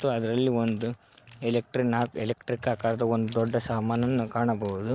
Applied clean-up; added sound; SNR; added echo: none; none; none; none.